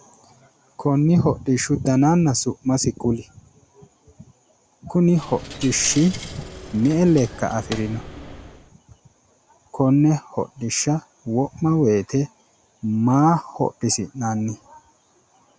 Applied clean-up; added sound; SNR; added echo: none; Coin (dropping); 13 dB; none.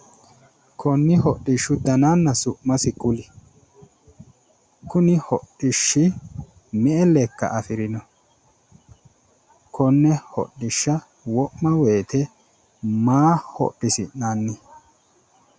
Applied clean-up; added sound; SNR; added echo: none; none; none; none.